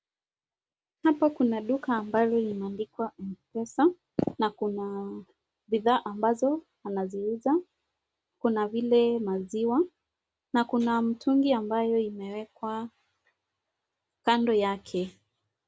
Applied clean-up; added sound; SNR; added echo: none; none; none; none.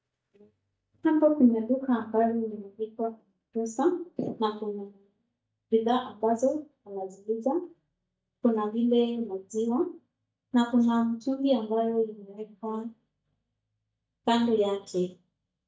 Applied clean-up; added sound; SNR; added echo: neural mask model DeepFilterNet 3.